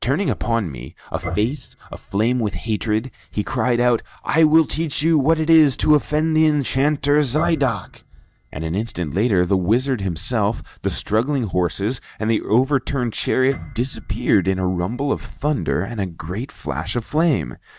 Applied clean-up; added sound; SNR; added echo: neural mask model DeepFilterNet 3.